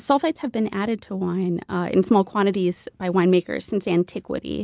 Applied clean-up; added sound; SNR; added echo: none; none; none; none.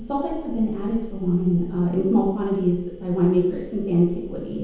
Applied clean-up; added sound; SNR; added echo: none; Telephone; 13 dB; reverberation time 0.9 s.